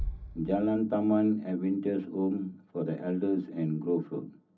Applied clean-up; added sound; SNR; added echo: none; Bass drum; 14 dB; reverberation time 0.4 s.